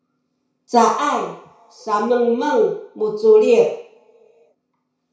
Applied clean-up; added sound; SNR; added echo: none; none; none; reverberation time 0.6 s.